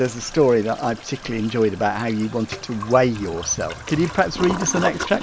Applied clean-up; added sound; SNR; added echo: none; Toilet flush; 11 dB; none.